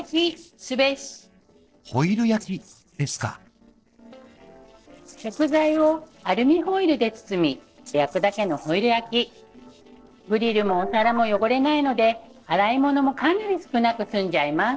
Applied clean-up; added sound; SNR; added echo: neural separator model SepFormer DNS4.